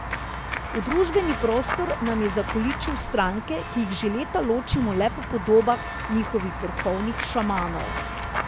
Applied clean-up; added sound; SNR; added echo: none; Walk, footsteps / Run / Bell + Explosion; 5 dB; none.